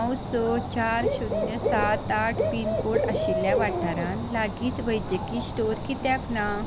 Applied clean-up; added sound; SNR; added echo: none; Bird / Dog; 1 dB; none.